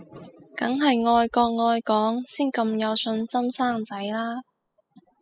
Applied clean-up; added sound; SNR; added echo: classical method spectral subtraction.